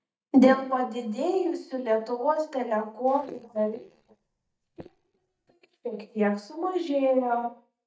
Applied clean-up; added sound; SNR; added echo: neural mask model DeepFilterNet 3.